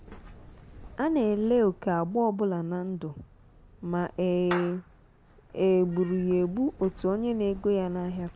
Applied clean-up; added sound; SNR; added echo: none; Meow / Clapping; 18 dB; none.